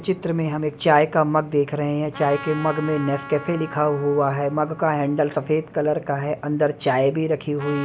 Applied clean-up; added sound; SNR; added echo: none; Trumpet; 18 dB; none.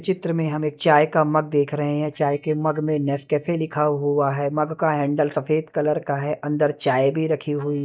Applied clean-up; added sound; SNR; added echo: neural mask model DeepFilterNet 3.